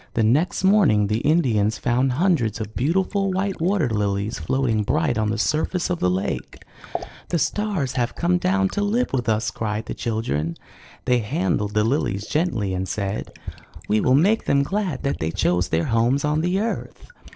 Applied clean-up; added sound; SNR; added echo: neural separator model SepFormer DNS4.